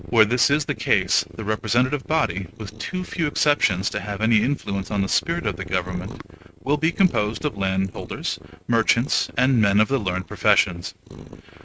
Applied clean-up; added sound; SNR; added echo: neural mask model RNNoise.